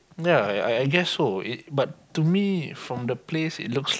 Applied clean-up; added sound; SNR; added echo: none; none; none; none.